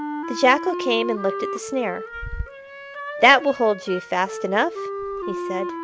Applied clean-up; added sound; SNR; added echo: none; Wind instrument, woodwind instrument; 8 dB; none.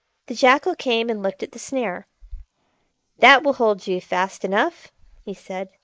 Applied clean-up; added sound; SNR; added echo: neural mask model Resemble Enhance denoiser.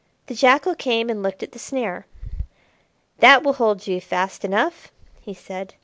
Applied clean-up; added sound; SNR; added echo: none; none; none; none.